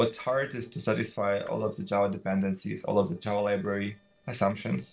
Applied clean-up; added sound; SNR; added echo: neural separator model SepFormer DNS4.